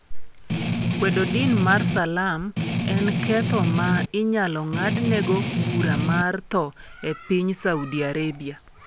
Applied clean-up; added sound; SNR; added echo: none; Strum; -1 dB; none.